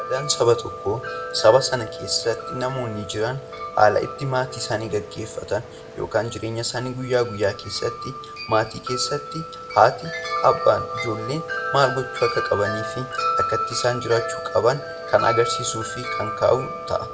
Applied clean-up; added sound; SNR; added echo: none; Wind chime; 7 dB; reverberation time 0.4 s.